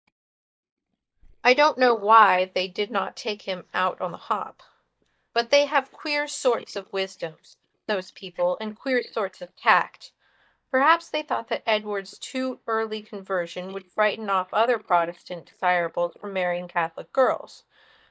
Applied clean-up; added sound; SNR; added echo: neural mask model DeepFilterNet 3.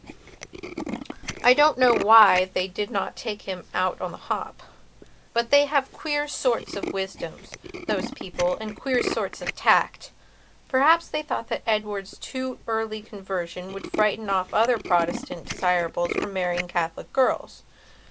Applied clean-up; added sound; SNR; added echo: none; Tools; 12 dB; none.